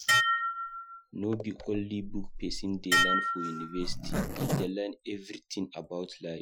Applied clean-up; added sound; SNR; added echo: classical method Wiener filter.